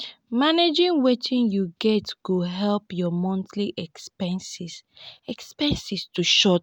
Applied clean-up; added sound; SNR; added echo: none; none; none; none.